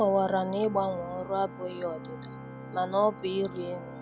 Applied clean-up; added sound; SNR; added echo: none; Organ; 12 dB; none.